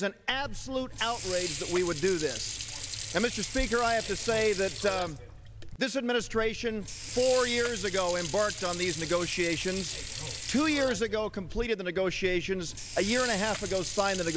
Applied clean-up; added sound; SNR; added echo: none; Sink (filling or washing) / Water; 8 dB; none.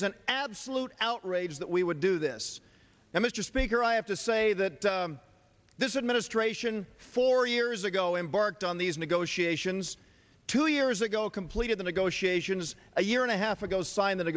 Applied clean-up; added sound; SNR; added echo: none; none; none; none.